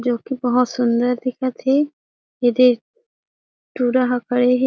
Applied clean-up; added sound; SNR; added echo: none; none; none; none.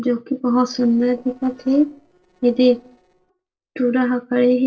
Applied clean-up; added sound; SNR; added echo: neural separator model SepFormer DNS4.